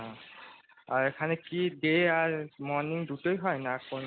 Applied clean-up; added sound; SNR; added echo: none; none; none; none.